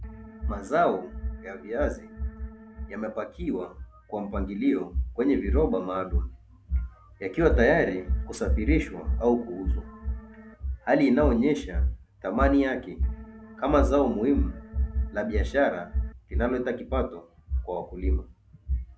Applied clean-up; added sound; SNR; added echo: none; Organ; 20 dB; none.